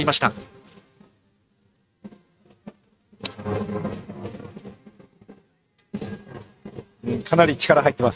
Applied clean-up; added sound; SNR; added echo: neural mask model RNNoise.